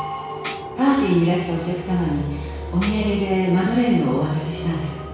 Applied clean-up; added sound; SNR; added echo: none; Tambourine; 19 dB; reverberation time 1.1 s.